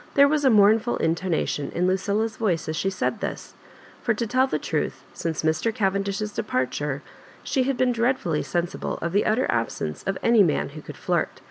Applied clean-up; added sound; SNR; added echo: none; none; none; none.